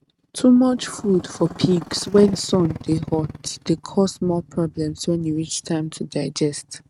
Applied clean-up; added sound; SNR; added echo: neural mask model RNNoise.